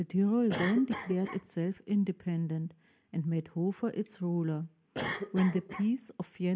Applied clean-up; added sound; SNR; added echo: none; Cough; 12 dB; none.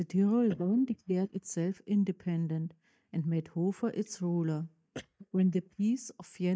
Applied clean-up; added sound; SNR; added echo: neural mask model DeepFilterNet 3.